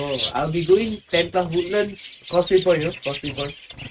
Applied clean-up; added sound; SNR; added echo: neural mask model RNNoise.